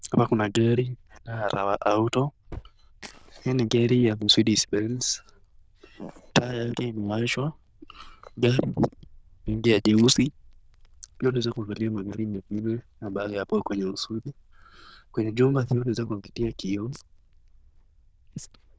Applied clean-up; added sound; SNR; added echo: neural diffusion model UNIVERSE++.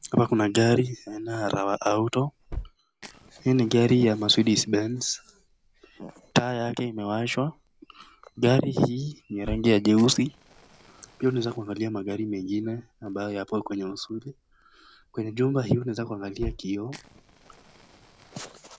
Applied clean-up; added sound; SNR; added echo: none; Fire; 20 dB; none.